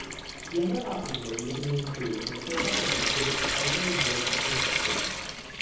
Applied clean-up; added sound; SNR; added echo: none; Trickle, dribble / Sink (filling or washing) / Water tap, faucet; -3 dB; reverberation time 0.9 s.